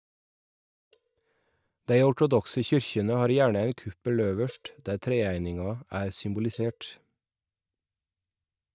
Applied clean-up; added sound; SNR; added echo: neural mask model DeepFilterNet 3.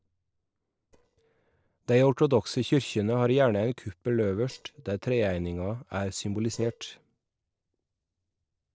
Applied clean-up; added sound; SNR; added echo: neural separator model SepFormer DNS4.